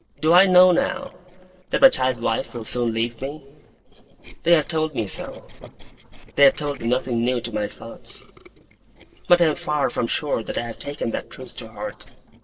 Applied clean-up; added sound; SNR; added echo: neural separator model SepFormer DNS4.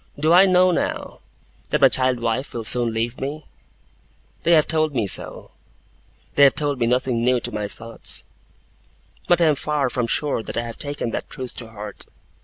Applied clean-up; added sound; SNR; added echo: none; none; none; none.